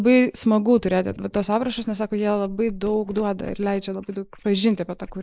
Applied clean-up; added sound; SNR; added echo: neural mask model Resemble Enhance denoiser.